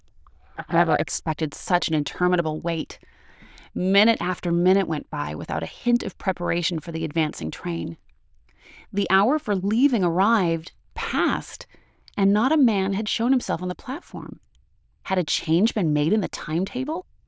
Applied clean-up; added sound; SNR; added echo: neural diffusion model UNIVERSE++.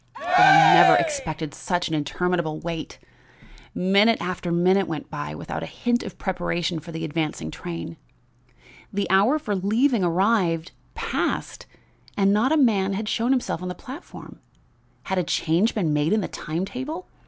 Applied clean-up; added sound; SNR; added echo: none; Cheering; -5 dB; none.